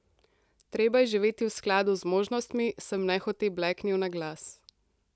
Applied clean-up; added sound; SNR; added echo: none; none; none; none.